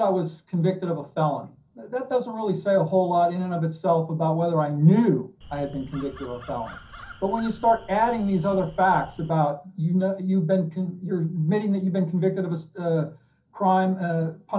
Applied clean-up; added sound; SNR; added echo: none; Crow; 20 dB; reverberation time 0.3 s.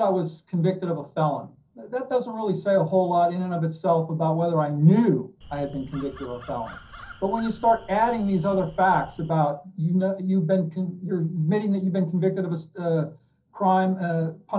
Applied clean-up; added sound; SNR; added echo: neural separator model SepFormer DNS4.